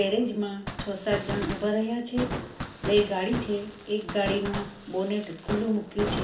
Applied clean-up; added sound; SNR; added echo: none; Fireworks; 7 dB; reverberation time 0.4 s.